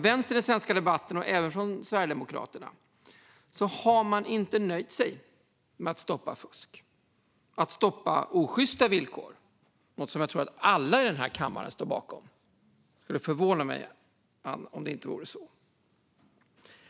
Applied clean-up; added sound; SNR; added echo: none; none; none; none.